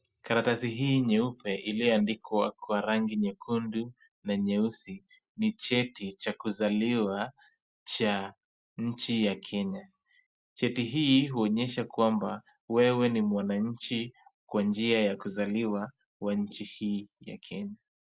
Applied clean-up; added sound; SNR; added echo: none; none; none; none.